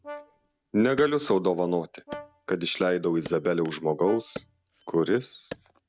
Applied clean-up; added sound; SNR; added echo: none; Brass instrument + Wood; 18 dB; none.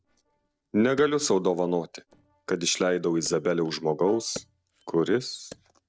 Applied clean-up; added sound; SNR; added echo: neural separator model SepFormer DNS4.